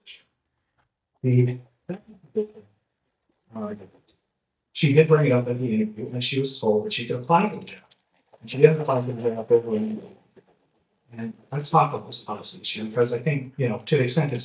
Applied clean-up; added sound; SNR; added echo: neural mask model DeepFilterNet 3.